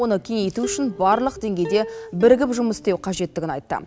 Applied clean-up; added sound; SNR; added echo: none; Plucked string instrument; 14 dB; none.